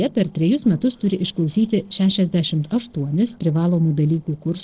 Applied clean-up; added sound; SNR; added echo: neural separator model SepFormer DNS4.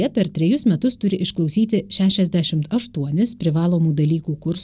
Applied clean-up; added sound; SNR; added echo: none; none; none; none.